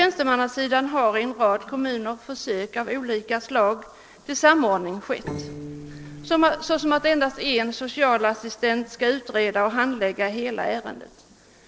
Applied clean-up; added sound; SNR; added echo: neural separator model SepFormer DNS4.